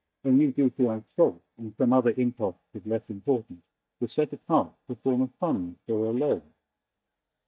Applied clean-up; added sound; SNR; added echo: neural mask model DeepFilterNet 3.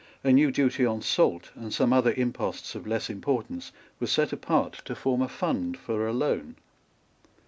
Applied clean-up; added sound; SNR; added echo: none; none; none; none.